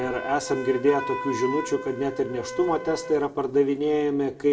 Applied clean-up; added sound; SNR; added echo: none; Wind instrument, woodwind instrument; 11 dB; reverberation time 1.4 s.